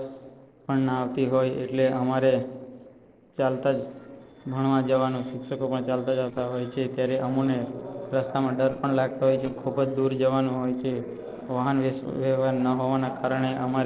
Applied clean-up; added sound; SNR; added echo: neural separator model SepFormer DNS4.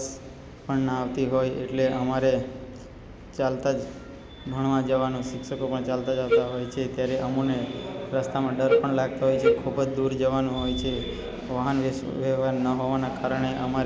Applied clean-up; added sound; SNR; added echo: none; Wind instrument, woodwind instrument; -1 dB; none.